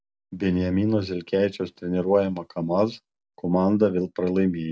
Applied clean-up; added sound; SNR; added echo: none; none; none; none.